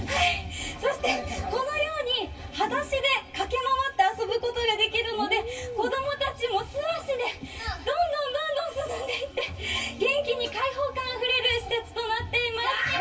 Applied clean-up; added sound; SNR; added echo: none; none; none; reverberation time 0.1 s.